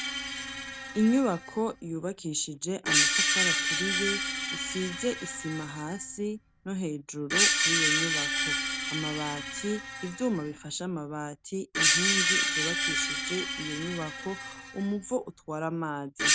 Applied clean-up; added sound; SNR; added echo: none; Screech; -3 dB; none.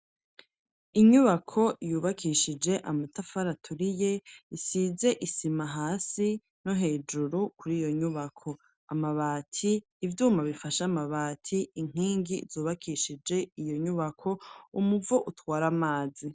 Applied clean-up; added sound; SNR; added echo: none; none; none; none.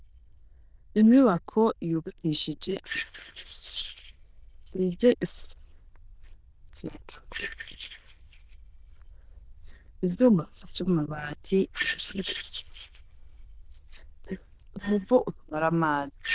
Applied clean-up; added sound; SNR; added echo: neural diffusion model UNIVERSE++.